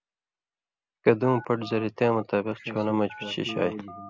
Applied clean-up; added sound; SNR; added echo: none; Telephone; 17 dB; none.